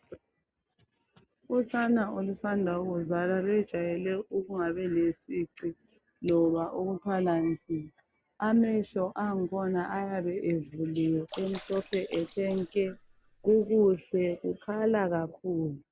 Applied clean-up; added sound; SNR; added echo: none; Sink (filling or washing) / Water / Splash, splatter; 19 dB; none.